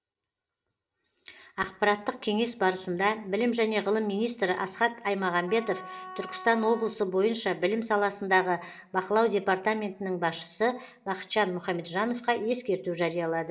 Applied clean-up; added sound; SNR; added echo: none; Wind instrument, woodwind instrument; 15 dB; reverberation time 0.7 s.